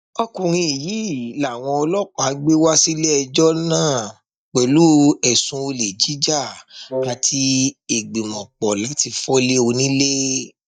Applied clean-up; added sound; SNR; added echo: neural mask model DeepFilterNet 3.